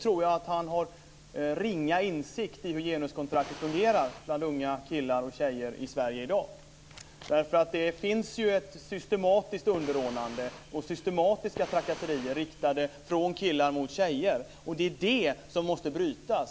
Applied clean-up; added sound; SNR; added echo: none; Fire; 16 dB; none.